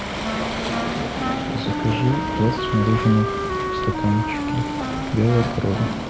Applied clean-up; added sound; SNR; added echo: none; Wind instrument, woodwind instrument + Waves, surf; 1 dB; none.